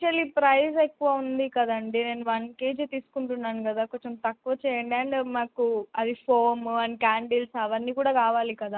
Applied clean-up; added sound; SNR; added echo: none; none; none; none.